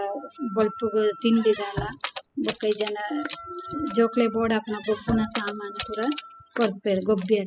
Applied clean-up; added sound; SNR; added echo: classical method spectral subtraction.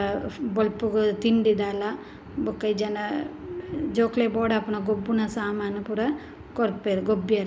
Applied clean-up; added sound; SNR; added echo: none; none; none; none.